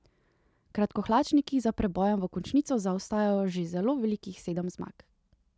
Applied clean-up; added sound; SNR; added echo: none; none; none; none.